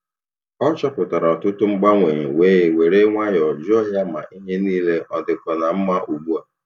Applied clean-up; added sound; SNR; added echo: none; none; none; none.